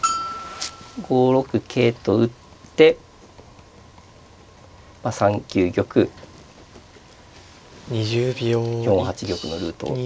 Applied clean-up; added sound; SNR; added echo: none; Bell; 8 dB; none.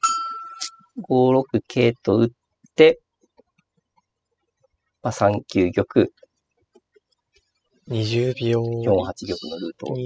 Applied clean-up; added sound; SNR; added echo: classical method spectral subtraction.